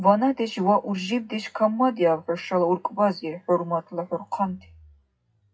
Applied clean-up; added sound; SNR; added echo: classical method WPE with log-MMSE.